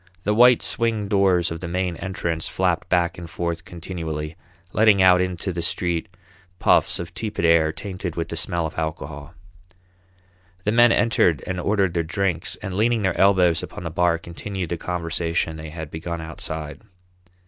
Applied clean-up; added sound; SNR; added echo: none; none; none; none.